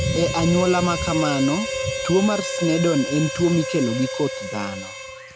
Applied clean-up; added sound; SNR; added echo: none; Harmonica; 6 dB; none.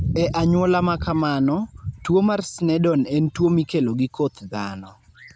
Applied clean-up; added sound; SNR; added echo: none; none; none; none.